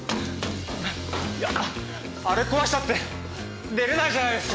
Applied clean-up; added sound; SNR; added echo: none; none; none; none.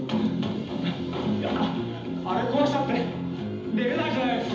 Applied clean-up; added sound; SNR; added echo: none; none; none; reverberation time 0.8 s.